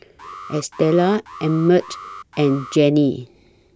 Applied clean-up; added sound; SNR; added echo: none; Alarm; 18 dB; none.